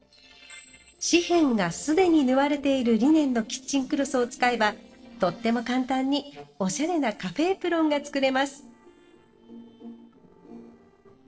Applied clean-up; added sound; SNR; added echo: neural separator model SepFormer DNS4.